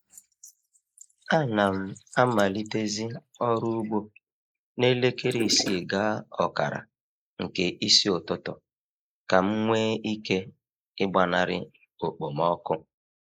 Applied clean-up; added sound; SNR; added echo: neural mask model Resemble Enhance denoiser.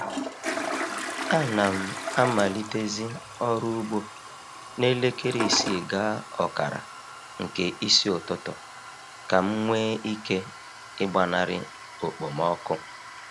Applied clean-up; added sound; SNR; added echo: none; Toilet flush; 8 dB; none.